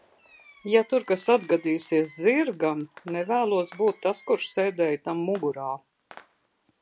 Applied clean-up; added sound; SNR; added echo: none; Bird + Fireworks; 18 dB; none.